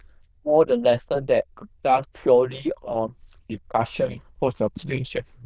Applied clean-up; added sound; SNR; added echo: neural diffusion model UNIVERSE++.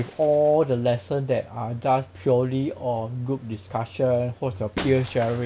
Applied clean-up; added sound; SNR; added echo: none; Shatter; 17 dB; none.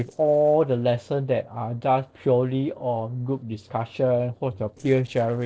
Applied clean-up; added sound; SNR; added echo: neural separator model SepFormer DNS4.